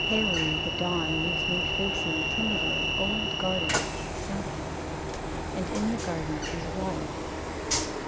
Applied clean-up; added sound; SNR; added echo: none; Train; -4 dB; none.